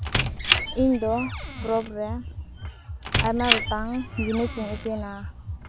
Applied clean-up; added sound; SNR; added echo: none; Squeak; 2 dB; none.